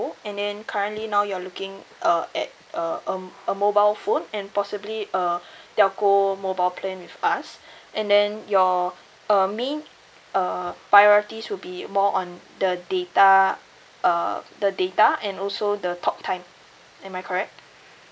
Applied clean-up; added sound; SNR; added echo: none; none; none; none.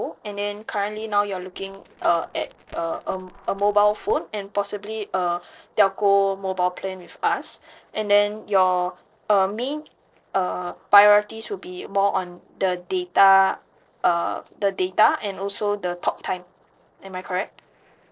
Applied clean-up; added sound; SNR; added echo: neural separator model SepFormer DNS4.